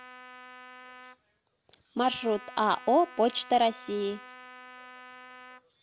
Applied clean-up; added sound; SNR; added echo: none; Trumpet; 18 dB; none.